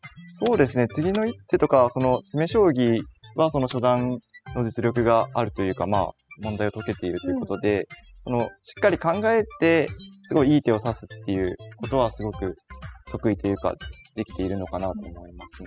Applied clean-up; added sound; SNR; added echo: classical method spectral subtraction.